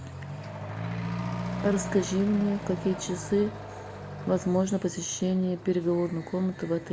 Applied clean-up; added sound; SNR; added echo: none; Accelerating, revving, vroom / Truck; 8 dB; none.